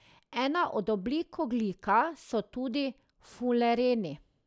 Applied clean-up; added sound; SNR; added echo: none; none; none; none.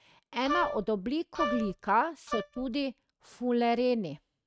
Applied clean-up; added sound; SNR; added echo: neural mask model RNNoise.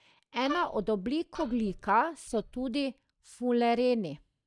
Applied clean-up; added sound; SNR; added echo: neural mask model DeepFilterNet 3.